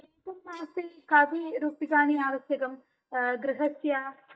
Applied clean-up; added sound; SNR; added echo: neural mask model DeepFilterNet 3.